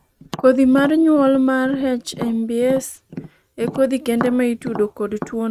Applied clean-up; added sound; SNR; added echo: neural mask model RNNoise.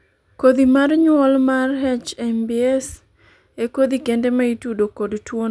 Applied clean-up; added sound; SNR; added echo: none; none; none; none.